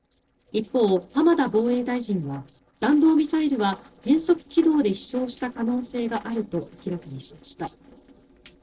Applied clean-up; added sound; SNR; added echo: neural separator model SepFormer DNS4.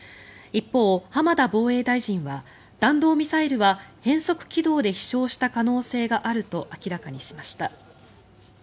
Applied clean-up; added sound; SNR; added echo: none; none; none; none.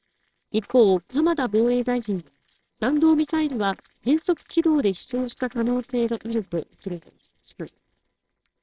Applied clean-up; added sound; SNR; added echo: neural separator model SepFormer WHAMR!.